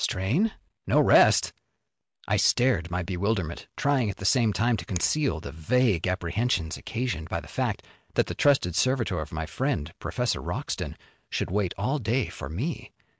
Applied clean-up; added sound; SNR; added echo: neural mask model Resemble Enhance denoiser.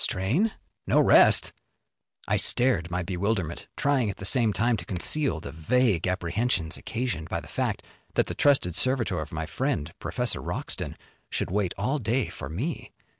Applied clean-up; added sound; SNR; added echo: none; Finger snapping; 19 dB; none.